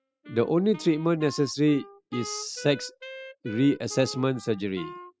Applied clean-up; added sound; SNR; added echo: classical method spectral subtraction.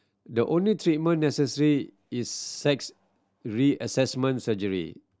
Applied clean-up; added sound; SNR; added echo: none; none; none; none.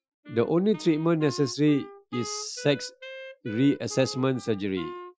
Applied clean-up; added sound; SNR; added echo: classical method Wiener filter.